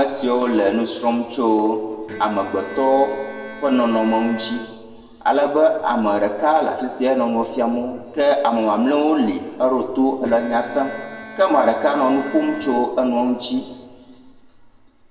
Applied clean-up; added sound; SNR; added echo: none; Bowed string instrument; 17 dB; reverberation time 1.5 s.